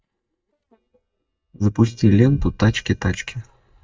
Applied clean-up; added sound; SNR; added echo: neural mask model DeepFilterNet 3.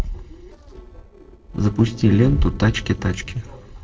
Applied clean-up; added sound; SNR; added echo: neural separator model SepFormer DNS4.